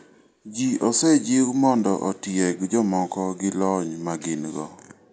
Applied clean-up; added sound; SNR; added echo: none; none; none; none.